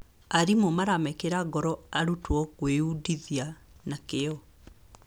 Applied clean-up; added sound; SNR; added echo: none; none; none; none.